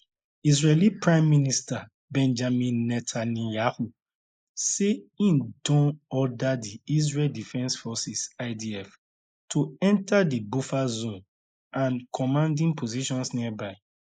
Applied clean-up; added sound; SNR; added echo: neural mask model Resemble Enhance denoiser.